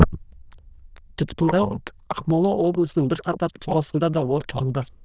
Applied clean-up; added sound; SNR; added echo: neural diffusion model UNIVERSE++.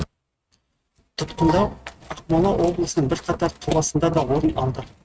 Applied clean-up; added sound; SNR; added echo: neural mask model RNNoise.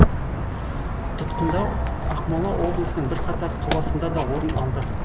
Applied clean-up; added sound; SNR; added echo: none; Walk, footsteps; -4 dB; none.